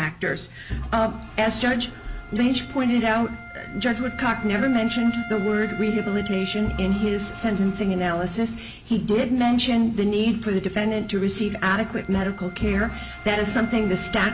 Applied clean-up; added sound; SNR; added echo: none; Wind instrument, woodwind instrument + Engine / Vehicle; 14 dB; none.